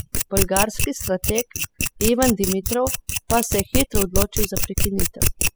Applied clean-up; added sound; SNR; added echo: classical method spectral subtraction.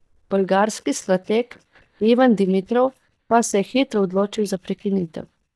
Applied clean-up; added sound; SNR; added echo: neural mask model DeepFilterNet 3.